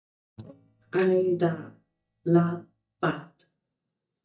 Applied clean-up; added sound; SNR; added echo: neural mask model DeepFilterNet 3.